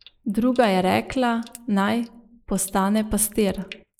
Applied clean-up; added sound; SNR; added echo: neural mask model Resemble Enhance denoiser.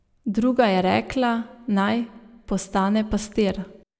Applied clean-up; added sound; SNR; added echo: none; none; none; none.